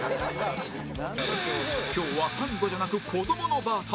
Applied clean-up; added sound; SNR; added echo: none; none; none; none.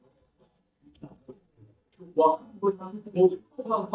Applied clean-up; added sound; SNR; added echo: neural mask model DeepFilterNet 3.